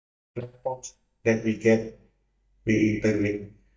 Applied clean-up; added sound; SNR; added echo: neural mask model DeepFilterNet 3.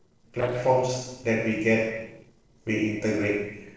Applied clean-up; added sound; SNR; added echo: neural separator model SepFormer DNS4.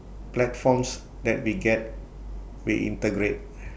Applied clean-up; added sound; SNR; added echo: none; none; none; none.